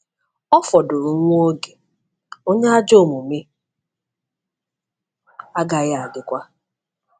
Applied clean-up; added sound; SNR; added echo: none; none; none; none.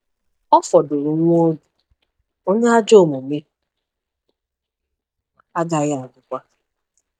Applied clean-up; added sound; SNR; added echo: neural mask model DeepFilterNet 3.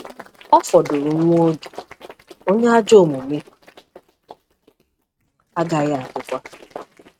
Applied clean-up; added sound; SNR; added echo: neural mask model RNNoise.